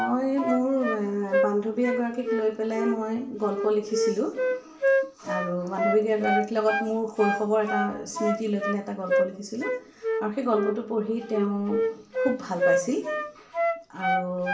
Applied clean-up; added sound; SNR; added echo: none; Wind instrument, woodwind instrument; 1 dB; reverberation time 0.8 s.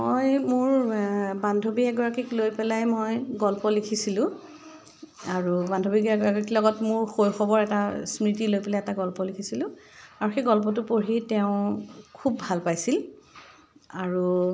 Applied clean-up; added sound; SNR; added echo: none; none; none; none.